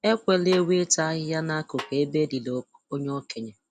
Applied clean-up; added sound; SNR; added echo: none; Snare drum; 17 dB; none.